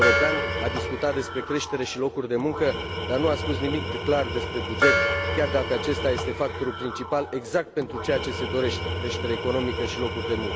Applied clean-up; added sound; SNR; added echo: none; Gong + Tools; 1 dB; none.